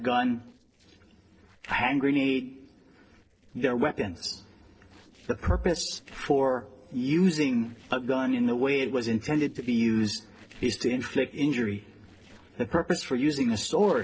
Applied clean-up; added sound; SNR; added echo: neural separator model SepFormer DNS4.